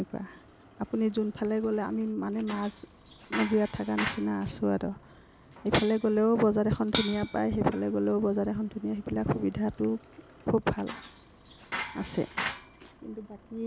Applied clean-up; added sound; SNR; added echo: none; Bicycle; 12 dB; none.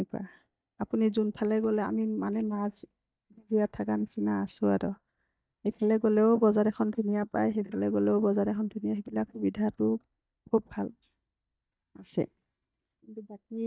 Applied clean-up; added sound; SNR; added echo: neural mask model DeepFilterNet 3.